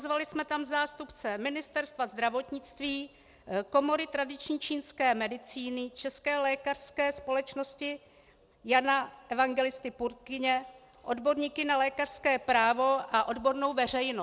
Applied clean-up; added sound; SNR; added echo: none; none; none; none.